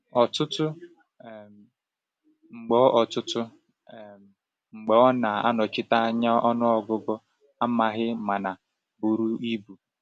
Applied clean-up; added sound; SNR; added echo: none; none; none; none.